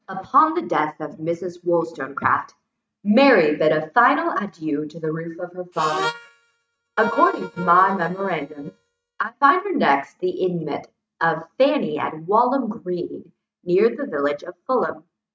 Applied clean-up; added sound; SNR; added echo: neural mask model RNNoise.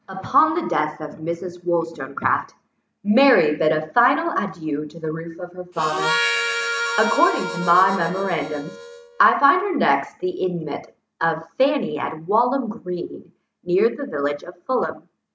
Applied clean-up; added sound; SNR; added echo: none; Harmonica; 4 dB; none.